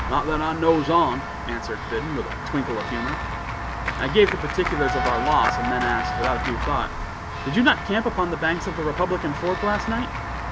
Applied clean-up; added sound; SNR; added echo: none; Walk, footsteps / Run / Bell + Wind instrument, woodwind instrument; 3 dB; none.